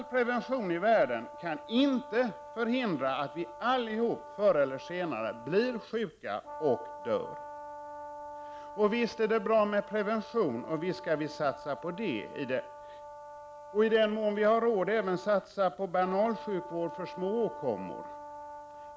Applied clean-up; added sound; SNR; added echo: none; Brass instrument; 14 dB; none.